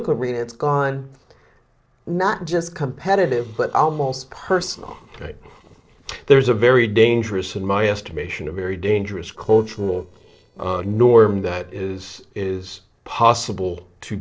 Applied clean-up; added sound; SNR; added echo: neural separator model SepFormer DNS4.